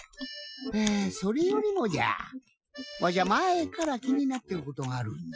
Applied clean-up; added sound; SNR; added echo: classical method Wiener filter.